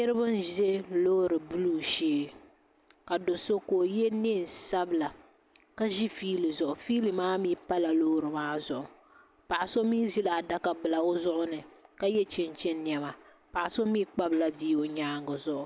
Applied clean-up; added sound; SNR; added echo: none; none; none; none.